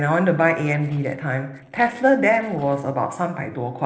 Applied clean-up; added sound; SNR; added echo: neural separator model SepFormer DNS4.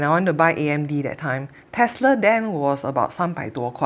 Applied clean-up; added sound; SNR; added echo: none; none; none; none.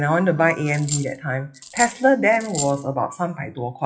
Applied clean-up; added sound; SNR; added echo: classical method WPE with log-MMSE.